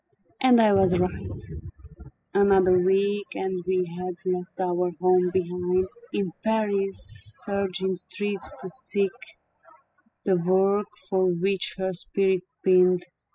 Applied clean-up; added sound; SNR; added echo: classical method spectral subtraction.